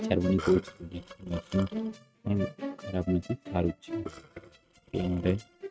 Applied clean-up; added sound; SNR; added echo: neural mask model RNNoise.